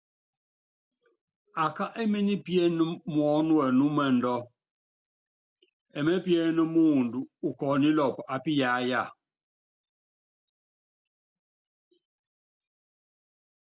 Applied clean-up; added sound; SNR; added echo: none; none; none; none.